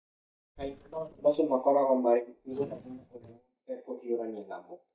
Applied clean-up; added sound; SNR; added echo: neural mask model DeepFilterNet 3.